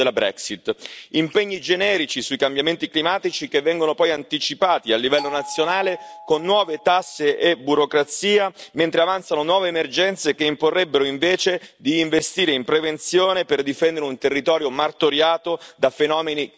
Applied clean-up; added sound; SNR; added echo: none; Doorbell; 16 dB; none.